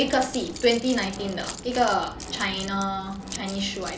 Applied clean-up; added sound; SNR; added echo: none; Keys jangling; 14 dB; none.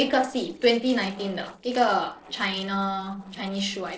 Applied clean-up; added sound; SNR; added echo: neural separator model SepFormer DNS4.